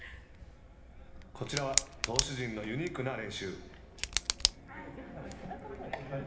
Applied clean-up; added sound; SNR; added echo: none; Tick; -2 dB; reverberation time 1.1 s.